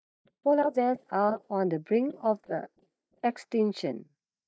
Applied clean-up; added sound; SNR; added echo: neural mask model DeepFilterNet 3.